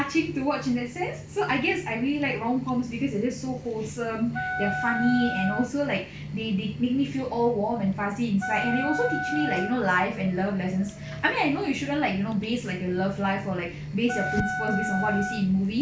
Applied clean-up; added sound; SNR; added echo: none; Wind instrument, woodwind instrument; 4 dB; none.